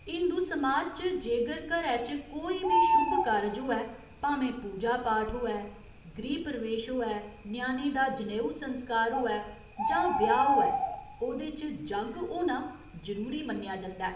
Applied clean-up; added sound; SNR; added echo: none; Bird; 3 dB; reverberation time 0.6 s.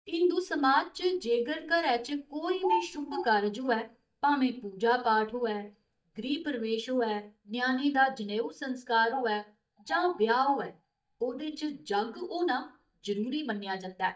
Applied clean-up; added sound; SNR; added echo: neural mask model DeepFilterNet 3.